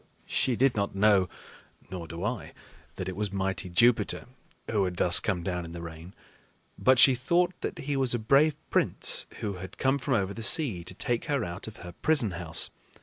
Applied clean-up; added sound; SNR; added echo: none; none; none; none.